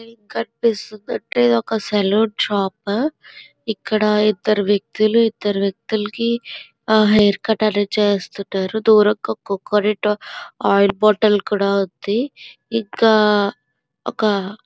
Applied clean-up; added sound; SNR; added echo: none; none; none; none.